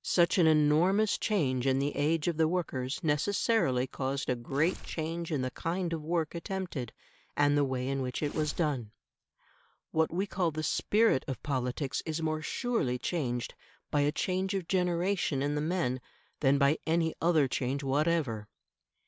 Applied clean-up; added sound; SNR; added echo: none; Tearing; 16 dB; none.